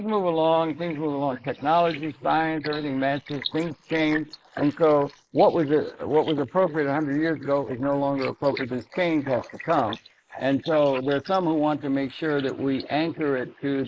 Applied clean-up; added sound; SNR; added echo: neural mask model Resemble Enhance denoiser.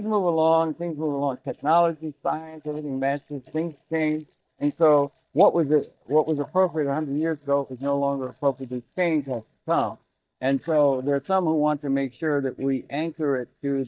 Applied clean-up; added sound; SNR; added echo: neural mask model DeepFilterNet 3.